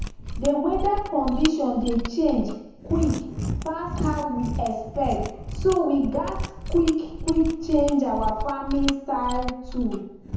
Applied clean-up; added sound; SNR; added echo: none; Mechanisms; 6 dB; reverberation time 0.9 s.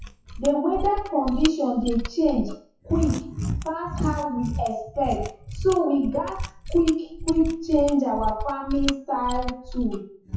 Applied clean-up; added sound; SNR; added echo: classical method WPE with log-MMSE.